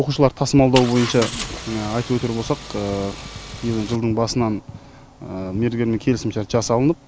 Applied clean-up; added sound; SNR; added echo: none; Engine; 11 dB; none.